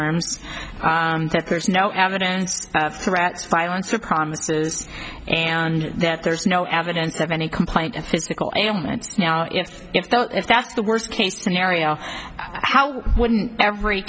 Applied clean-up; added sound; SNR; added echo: none; none; none; none.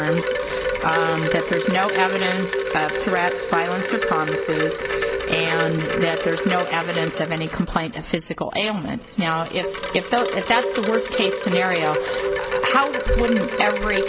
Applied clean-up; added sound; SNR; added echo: none; Wind chime; 1 dB; none.